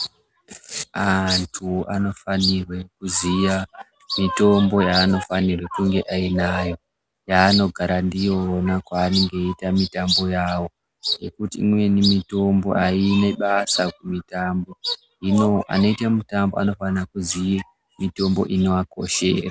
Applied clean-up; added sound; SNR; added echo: none; none; none; none.